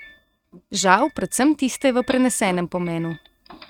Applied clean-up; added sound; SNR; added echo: neural mask model RNNoise.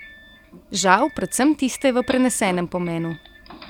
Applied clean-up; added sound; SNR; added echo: none; Doorbell; 20 dB; none.